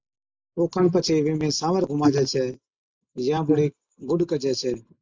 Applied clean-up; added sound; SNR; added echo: neural mask model Resemble Enhance denoiser.